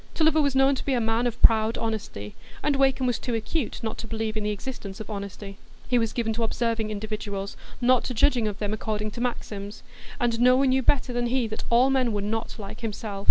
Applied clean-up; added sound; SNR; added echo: none; none; none; none.